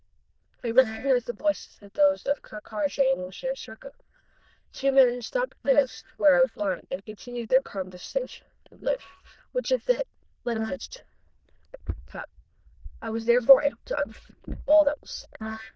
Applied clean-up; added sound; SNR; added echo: neural diffusion model UNIVERSE++.